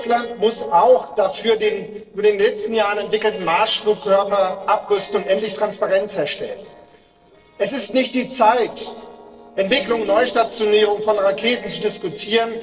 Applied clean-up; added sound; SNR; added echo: neural separator model SepFormer DNS4.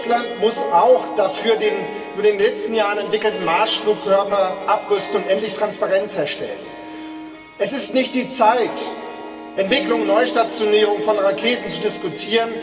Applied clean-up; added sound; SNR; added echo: none; Harp; 12 dB; reverberation time 2.6 s.